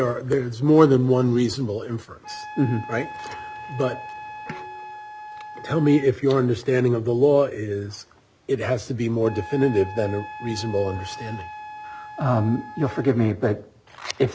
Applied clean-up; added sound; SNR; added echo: none; Wind instrument, woodwind instrument; 17 dB; none.